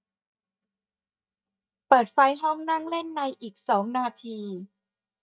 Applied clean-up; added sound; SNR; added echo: neural mask model DeepFilterNet 3.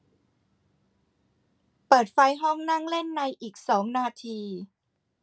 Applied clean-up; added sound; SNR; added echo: none; none; none; none.